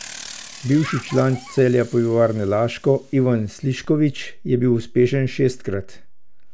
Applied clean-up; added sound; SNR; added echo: none; Bicycle; 15 dB; none.